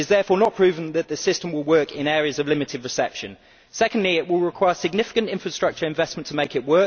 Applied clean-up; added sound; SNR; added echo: none; none; none; none.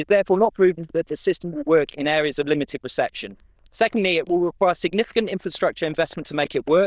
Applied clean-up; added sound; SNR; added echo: neural diffusion model UNIVERSE++.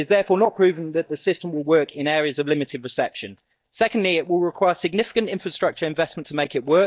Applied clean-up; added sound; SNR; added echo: neural mask model DeepFilterNet 3.